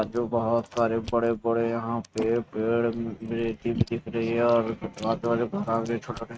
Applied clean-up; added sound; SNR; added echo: neural mask model RNNoise.